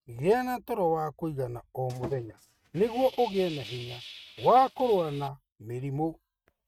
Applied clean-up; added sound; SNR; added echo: neural mask model RNNoise.